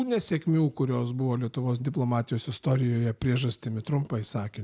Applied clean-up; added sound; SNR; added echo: none; none; none; none.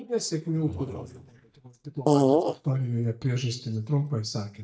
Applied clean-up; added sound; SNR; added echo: neural mask model DeepFilterNet 3.